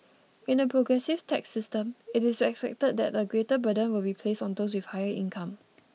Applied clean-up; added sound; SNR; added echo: none; none; none; none.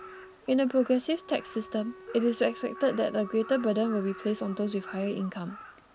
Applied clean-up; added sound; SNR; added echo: none; Wind instrument, woodwind instrument + Crow; 17 dB; none.